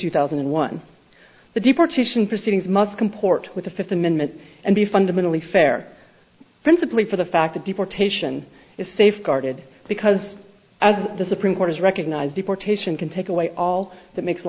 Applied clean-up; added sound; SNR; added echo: none; none; none; none.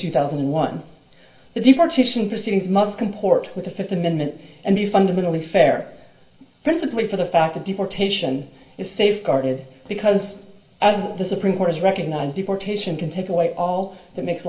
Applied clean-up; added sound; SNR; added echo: none; none; none; reverberation time 0.3 s.